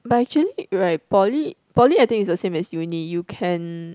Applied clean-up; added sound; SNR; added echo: none; none; none; none.